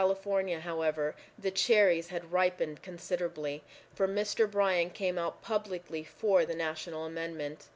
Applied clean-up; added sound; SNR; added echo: none; none; none; none.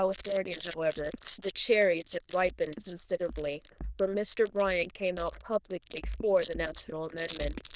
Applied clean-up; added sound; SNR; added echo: neural diffusion model UNIVERSE++.